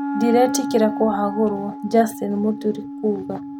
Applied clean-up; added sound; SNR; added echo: none; Wind instrument, woodwind instrument; 7 dB; none.